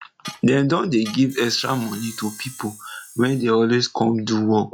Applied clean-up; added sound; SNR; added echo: classical method log-MMSE.